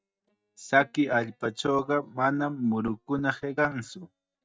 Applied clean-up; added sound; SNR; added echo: neural mask model DeepFilterNet 3.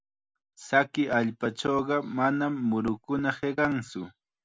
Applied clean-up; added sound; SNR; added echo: none; none; none; none.